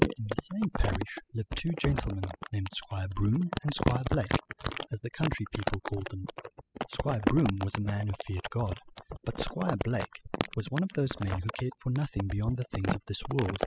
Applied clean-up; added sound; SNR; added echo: classical method spectral subtraction.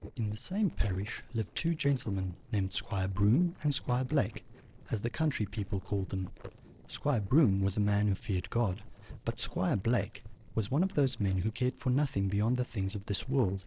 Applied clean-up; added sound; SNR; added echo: neural separator model SepFormer DNS4.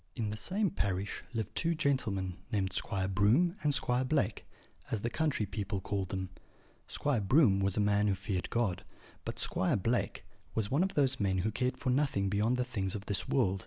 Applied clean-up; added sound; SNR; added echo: none; none; none; none.